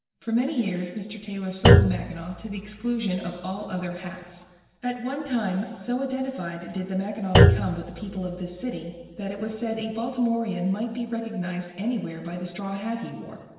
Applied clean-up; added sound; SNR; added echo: none; Thump, thud; -4 dB; reverberation time 1.4 s.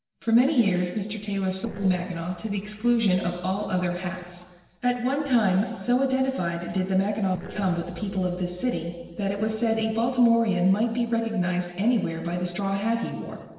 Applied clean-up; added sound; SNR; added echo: neural separator model SepFormer DNS4.